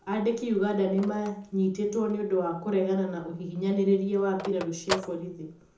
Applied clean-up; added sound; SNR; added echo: none; Telephone; 14 dB; reverberation time 0.5 s.